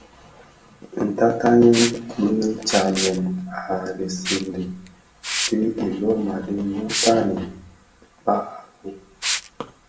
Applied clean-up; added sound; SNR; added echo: none; Liquid; 9 dB; reverberation time 0.4 s.